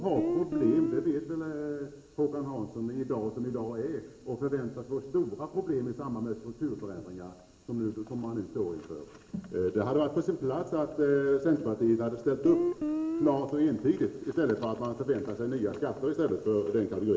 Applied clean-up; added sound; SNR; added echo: none; Guitar; 1 dB; reverberation time 2.9 s.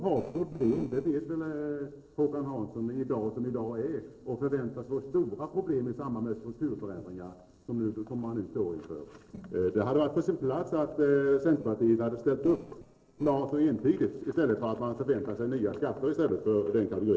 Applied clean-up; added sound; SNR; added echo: neural separator model SepFormer DNS4.